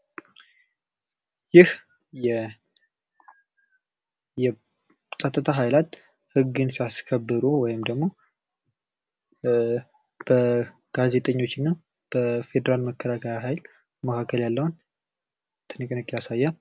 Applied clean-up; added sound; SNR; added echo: none; none; none; none.